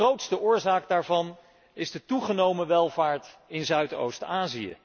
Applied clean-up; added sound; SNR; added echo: none; none; none; none.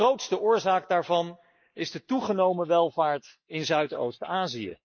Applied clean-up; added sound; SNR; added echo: neural mask model Resemble Enhance denoiser.